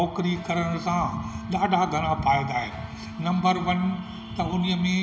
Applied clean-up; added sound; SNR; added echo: none; Electric guitar; 14 dB; none.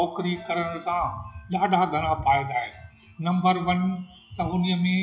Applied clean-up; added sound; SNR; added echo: classical method log-MMSE.